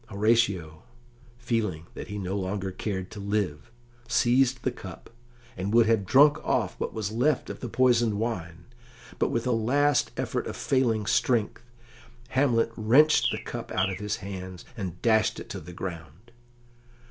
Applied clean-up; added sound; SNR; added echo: none; Bird; 10 dB; none.